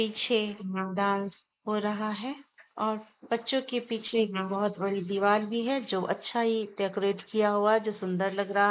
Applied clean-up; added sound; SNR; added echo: neural mask model Resemble Enhance denoiser.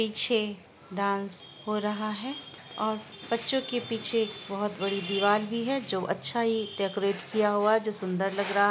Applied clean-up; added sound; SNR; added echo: none; none; none; none.